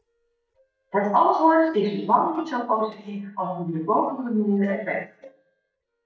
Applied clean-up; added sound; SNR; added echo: neural mask model DeepFilterNet 3.